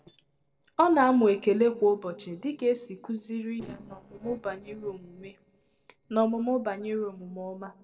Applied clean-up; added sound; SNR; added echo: neural separator model SepFormer DNS4.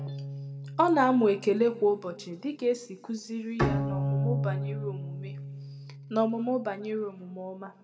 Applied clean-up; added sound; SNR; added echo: none; Bowed string instrument; 5 dB; reverberation time 1.2 s.